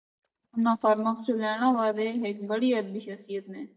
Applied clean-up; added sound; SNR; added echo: neural mask model DeepFilterNet 3.